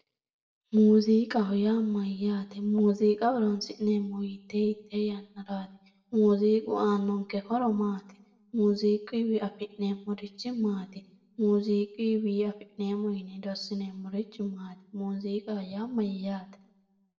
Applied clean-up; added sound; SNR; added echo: none; none; none; reverberation time 0.6 s.